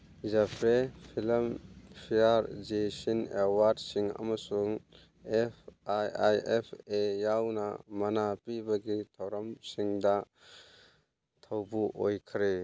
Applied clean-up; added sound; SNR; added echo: none; none; none; none.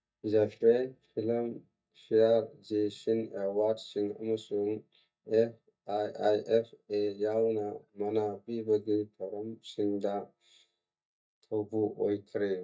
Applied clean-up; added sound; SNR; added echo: neural mask model DeepFilterNet 3.